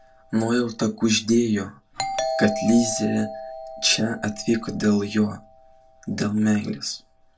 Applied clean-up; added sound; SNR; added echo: none; Doorbell; 11 dB; reverberation time 0.2 s.